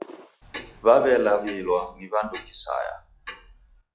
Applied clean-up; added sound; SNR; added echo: classical method log-MMSE.